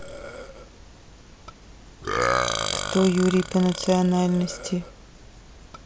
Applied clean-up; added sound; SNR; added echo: none; Burping, eructation; 6 dB; none.